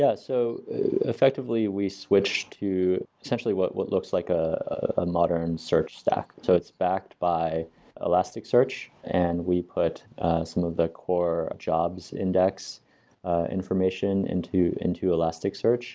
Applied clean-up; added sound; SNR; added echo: none; none; none; none.